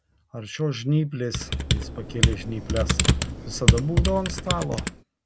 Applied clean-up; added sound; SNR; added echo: none; Computer keyboard; -5 dB; none.